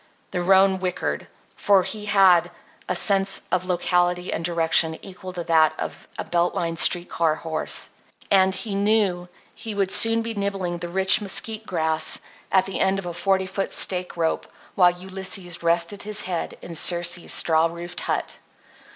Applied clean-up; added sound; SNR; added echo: none; none; none; none.